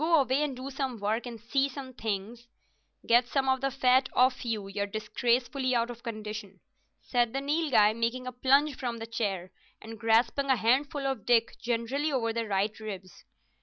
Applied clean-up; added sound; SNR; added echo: none; none; none; none.